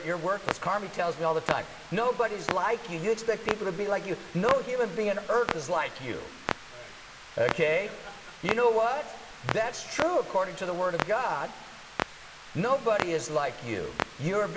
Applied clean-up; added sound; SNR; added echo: none; Clock; 9 dB; reverberation time 2.2 s.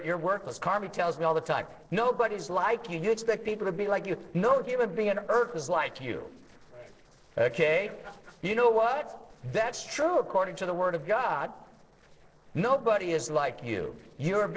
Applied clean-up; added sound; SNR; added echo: neural separator model SepFormer DNS4.